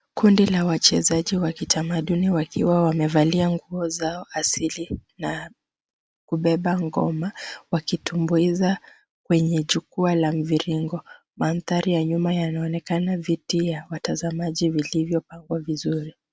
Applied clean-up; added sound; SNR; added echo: none; none; none; none.